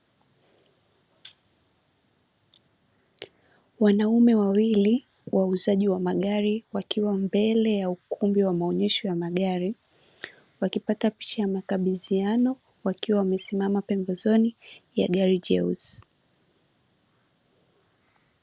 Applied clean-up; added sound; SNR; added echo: none; none; none; none.